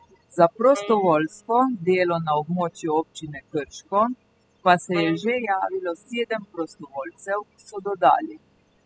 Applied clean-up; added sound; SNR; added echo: classical method spectral subtraction.